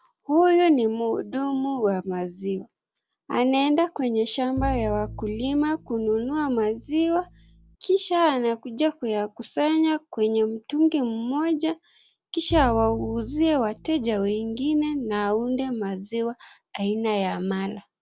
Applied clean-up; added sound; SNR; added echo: none; Bowed string instrument; 13 dB; none.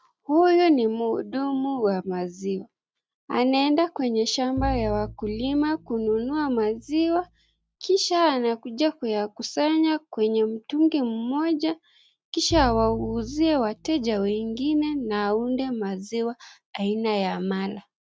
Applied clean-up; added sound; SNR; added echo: neural mask model RNNoise.